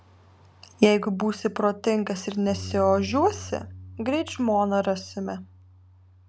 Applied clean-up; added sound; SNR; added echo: none; Bass guitar; 17 dB; none.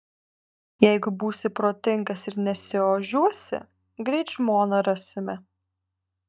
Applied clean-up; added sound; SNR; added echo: neural mask model DeepFilterNet 3.